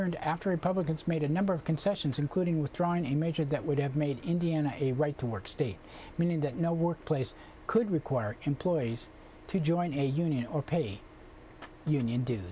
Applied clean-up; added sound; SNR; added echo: none; none; none; none.